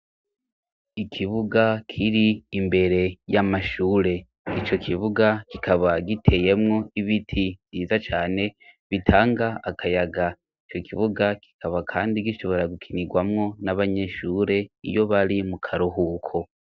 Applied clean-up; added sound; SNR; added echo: none; none; none; none.